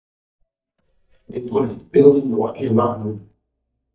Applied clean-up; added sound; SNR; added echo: neural mask model DeepFilterNet 3.